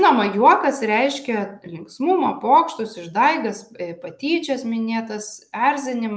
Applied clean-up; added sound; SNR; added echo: none; none; none; none.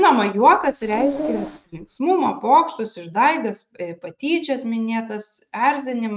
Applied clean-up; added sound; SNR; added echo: neural mask model RNNoise.